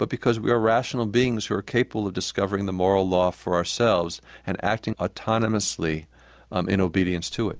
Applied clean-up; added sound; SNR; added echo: none; none; none; none.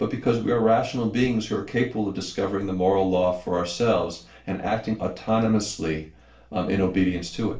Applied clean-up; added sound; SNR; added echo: none; none; none; reverberation time 0.3 s.